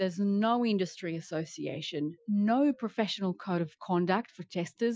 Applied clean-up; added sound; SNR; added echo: classical method Wiener filter.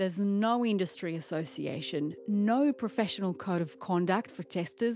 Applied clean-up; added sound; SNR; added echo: none; none; none; none.